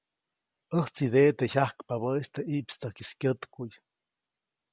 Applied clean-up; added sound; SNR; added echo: none; none; none; none.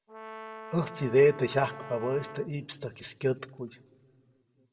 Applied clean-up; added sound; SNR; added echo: none; Brass instrument; 14 dB; reverberation time 1.2 s.